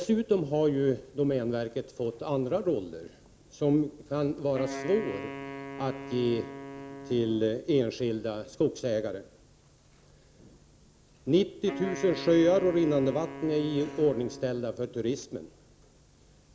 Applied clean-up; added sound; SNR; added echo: none; Wind instrument, woodwind instrument; 12 dB; none.